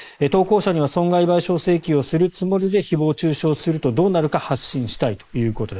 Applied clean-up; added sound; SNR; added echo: neural mask model Resemble Enhance denoiser.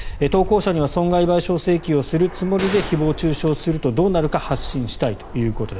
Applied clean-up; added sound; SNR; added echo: none; Fixed-wing aircraft, airplane + Gunshot, gunfire; 11 dB; none.